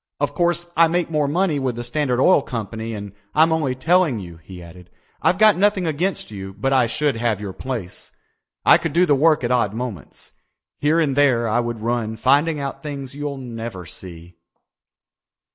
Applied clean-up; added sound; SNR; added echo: none; none; none; none.